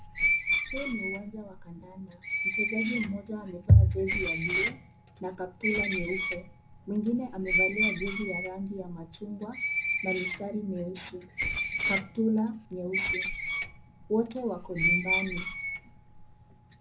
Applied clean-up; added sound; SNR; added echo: none; Screech; 0 dB; reverberation time 0.4 s.